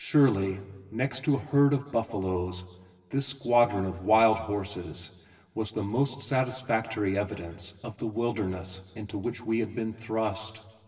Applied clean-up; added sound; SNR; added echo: none; none; none; reverberation time 1.3 s.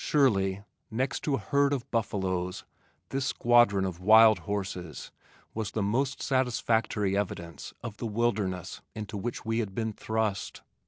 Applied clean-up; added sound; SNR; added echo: none; none; none; none.